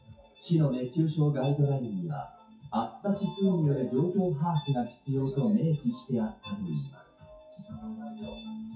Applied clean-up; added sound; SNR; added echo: classical method WPE with log-MMSE.